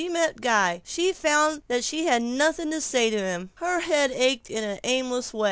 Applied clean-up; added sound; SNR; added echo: none; none; none; none.